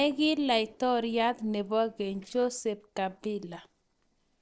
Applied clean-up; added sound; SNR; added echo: neural separator model SepFormer DNS4.